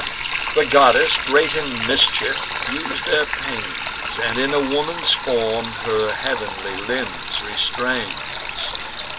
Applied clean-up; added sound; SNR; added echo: none; Sink (filling or washing); 5 dB; none.